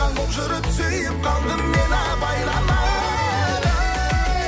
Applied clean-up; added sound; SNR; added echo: none; Bowed string instrument; 13 dB; none.